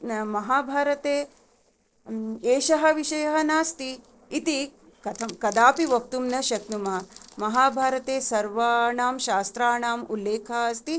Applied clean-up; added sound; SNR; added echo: neural separator model SepFormer DNS4.